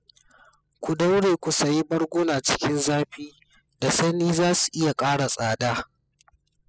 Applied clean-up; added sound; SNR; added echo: classical method spectral subtraction.